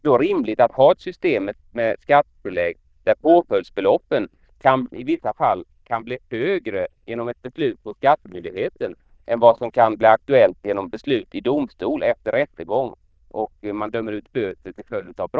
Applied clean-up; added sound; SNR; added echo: neural diffusion model UNIVERSE++.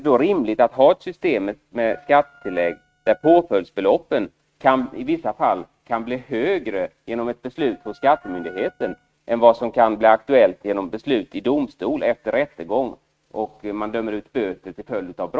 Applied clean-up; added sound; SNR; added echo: neural mask model RNNoise.